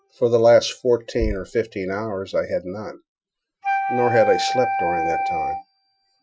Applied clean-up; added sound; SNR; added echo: classical method Wiener filter.